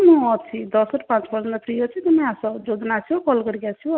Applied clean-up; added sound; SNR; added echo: none; none; none; none.